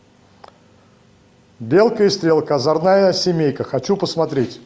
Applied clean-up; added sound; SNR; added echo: none; none; none; none.